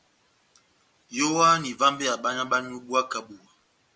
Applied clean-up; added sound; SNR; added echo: none; none; none; none.